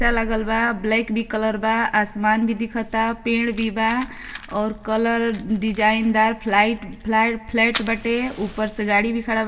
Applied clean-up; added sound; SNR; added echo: none; Fire; 13 dB; reverberation time 0.3 s.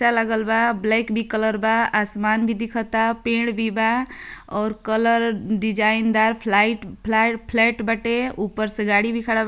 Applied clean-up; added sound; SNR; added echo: none; none; none; none.